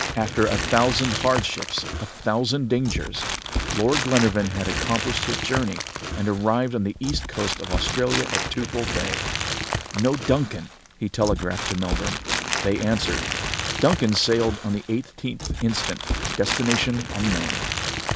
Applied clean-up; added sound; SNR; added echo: none; Crumpling, crinkling; 3 dB; none.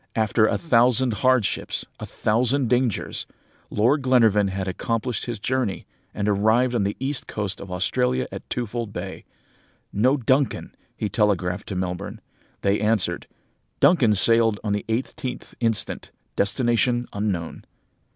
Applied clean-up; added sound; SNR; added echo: none; none; none; none.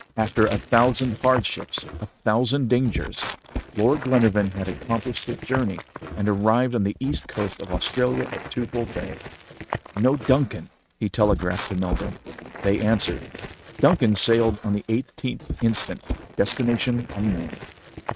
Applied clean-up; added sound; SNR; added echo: neural mask model RNNoise.